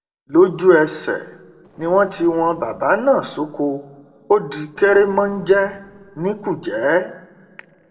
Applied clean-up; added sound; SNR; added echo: neural separator model SepFormer DNS4.